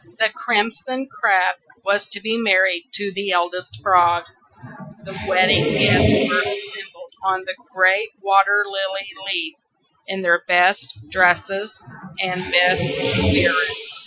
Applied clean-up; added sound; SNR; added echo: classical method Wiener filter.